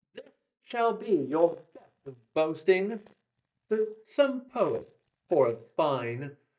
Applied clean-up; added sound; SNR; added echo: neural mask model DeepFilterNet 3.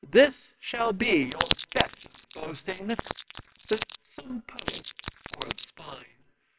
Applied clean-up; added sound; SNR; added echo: neural separator model SepFormer WHAMR!.